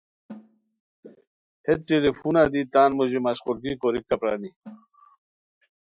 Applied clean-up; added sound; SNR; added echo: classical method Wiener filter.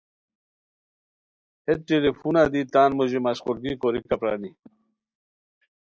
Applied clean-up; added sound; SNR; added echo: neural mask model DeepFilterNet 3.